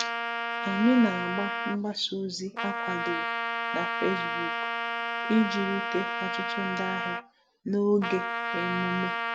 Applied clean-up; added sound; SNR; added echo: none; Trumpet; 1 dB; none.